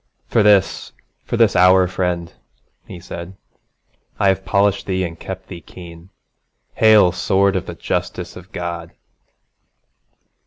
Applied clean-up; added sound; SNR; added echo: none; none; none; none.